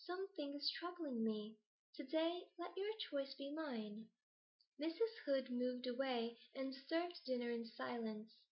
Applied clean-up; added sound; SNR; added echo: none; none; none; none.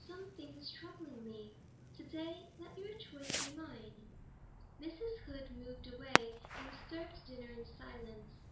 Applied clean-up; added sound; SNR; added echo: none; Fireworks; -4 dB; reverberation time 0.4 s.